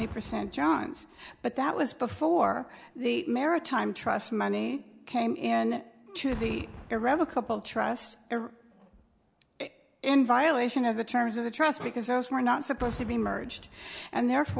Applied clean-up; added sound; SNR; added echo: none; Boom; 20 dB; none.